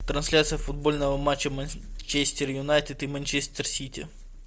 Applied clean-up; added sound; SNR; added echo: none; none; none; none.